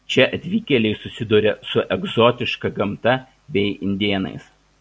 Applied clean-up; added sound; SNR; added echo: none; none; none; none.